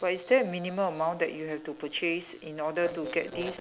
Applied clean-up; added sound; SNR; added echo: none; none; none; none.